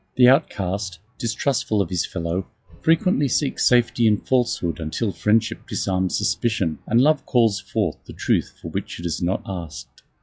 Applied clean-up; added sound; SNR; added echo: classical method log-MMSE.